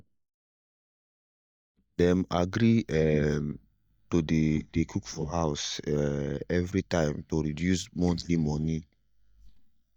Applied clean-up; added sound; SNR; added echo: neural mask model DeepFilterNet 3.